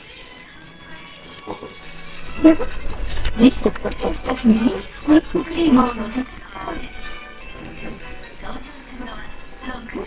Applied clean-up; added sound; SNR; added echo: neural separator model SepFormer WHAMR!.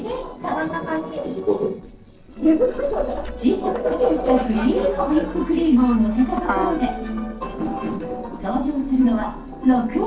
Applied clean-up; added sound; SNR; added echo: neural separator model SepFormer DNS4.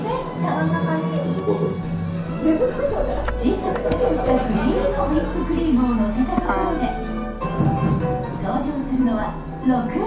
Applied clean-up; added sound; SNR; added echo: none; Motor vehicle (road); 9 dB; reverberation time 0.6 s.